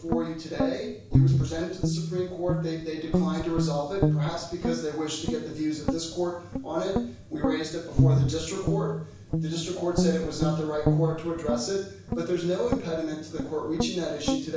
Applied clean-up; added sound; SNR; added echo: none; Guitar; -2 dB; reverberation time 0.7 s.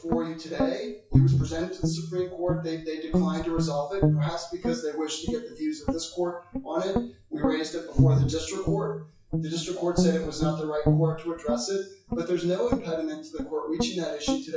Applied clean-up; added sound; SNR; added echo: classical method WPE with log-MMSE.